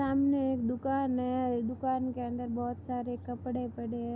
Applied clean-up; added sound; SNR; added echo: none; none; none; none.